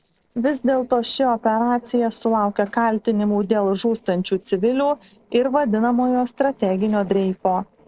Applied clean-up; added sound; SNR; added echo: neural separator model SepFormer DNS4.